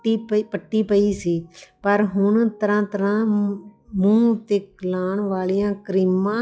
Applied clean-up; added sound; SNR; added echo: classical method log-MMSE.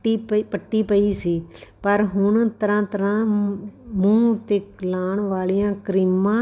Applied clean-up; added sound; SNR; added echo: none; none; none; none.